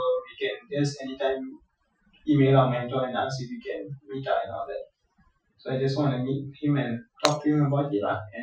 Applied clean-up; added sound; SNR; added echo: classical method Wiener filter.